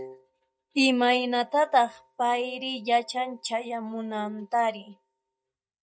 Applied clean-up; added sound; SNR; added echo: neural mask model DeepFilterNet 3.